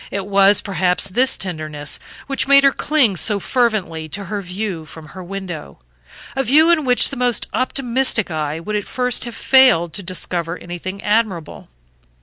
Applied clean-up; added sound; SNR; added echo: none; none; none; none.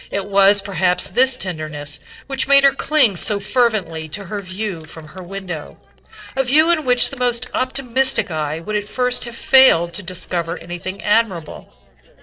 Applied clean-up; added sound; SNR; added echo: neural separator model SepFormer DNS4.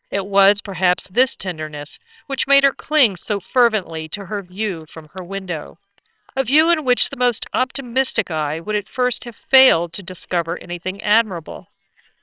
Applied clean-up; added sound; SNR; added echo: neural separator model SepFormer WHAMR!.